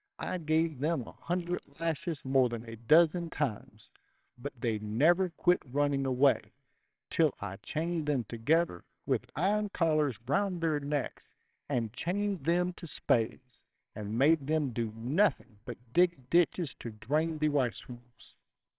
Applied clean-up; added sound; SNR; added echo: neural separator model SepFormer WHAMR!.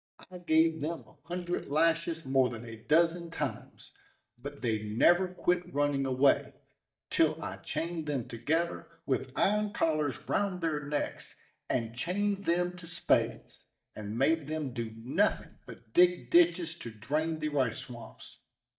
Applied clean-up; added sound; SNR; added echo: neural mask model DeepFilterNet 3.